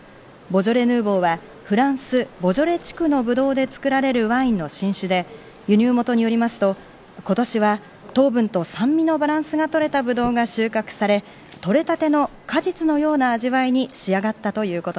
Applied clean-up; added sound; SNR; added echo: none; none; none; none.